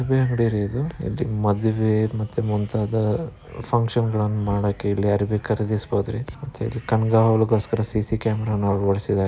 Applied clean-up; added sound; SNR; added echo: none; none; none; none.